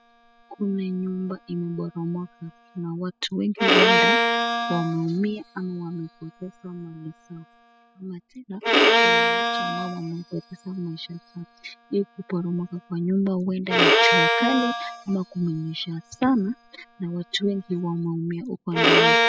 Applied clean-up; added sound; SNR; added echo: classical method spectral subtraction.